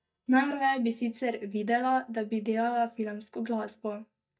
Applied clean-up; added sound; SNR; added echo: neural mask model DeepFilterNet 3.